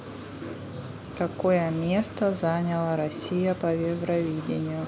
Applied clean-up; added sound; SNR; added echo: none; none; none; none.